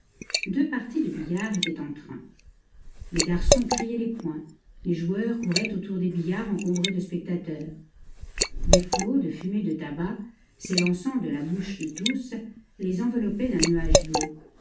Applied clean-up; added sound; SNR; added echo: none; Liquid; 1 dB; reverberation time 0.3 s.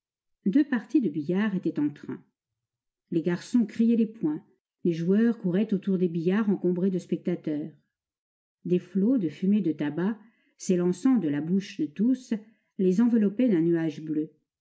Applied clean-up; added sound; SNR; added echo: none; none; none; none.